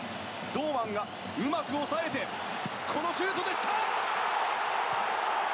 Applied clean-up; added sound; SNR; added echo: none; none; none; none.